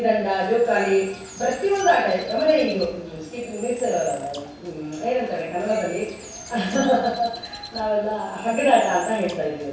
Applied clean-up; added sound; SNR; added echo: none; Bird; 18 dB; reverberation time 0.7 s.